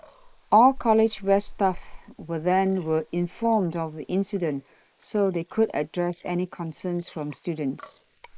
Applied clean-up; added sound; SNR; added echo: neural mask model Resemble Enhance denoiser.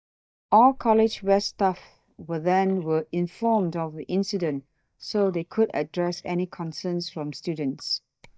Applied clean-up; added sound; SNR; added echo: neural mask model DeepFilterNet 3.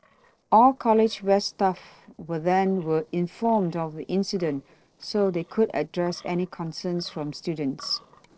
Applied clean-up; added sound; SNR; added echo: neural separator model SepFormer DNS4.